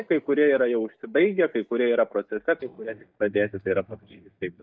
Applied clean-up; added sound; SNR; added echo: neural mask model DeepFilterNet 3.